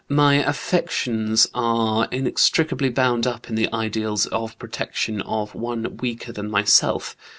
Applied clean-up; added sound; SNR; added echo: none; none; none; none.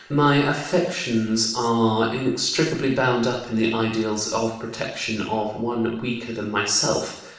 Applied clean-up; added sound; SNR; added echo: none; none; none; reverberation time 0.8 s.